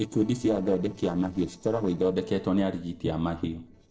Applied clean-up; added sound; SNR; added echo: neural separator model SepFormer DNS4.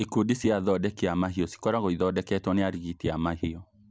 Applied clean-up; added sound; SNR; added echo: none; none; none; none.